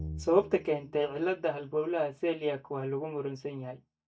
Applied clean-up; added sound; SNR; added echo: neural mask model DeepFilterNet 3.